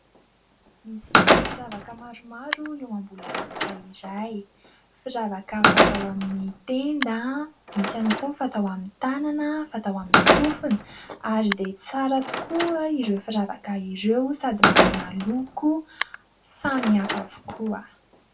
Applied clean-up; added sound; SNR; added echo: none; Slam; -1 dB; reverberation time 0.2 s.